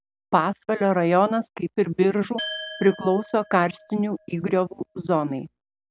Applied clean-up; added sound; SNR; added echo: none; Glass; 5 dB; none.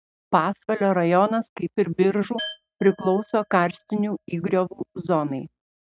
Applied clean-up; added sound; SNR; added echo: neural mask model RNNoise.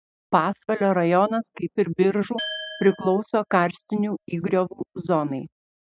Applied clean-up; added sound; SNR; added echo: classical method spectral subtraction.